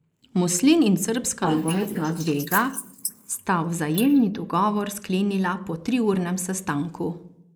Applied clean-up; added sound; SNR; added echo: neural mask model Resemble Enhance denoiser.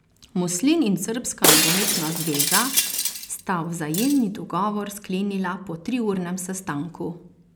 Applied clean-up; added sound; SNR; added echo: none; Shatter; -2 dB; none.